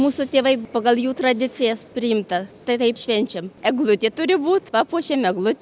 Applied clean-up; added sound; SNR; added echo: none; none; none; none.